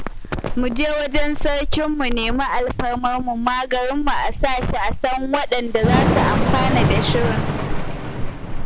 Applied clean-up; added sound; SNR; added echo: none; Thunder / Rain; -1 dB; none.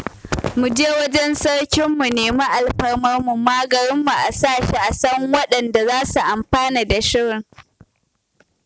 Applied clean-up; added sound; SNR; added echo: none; none; none; none.